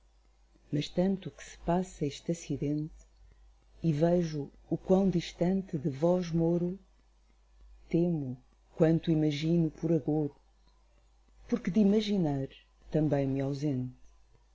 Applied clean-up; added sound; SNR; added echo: none; none; none; none.